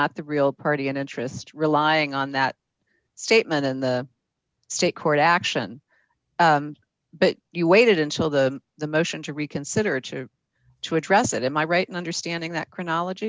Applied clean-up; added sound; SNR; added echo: none; none; none; none.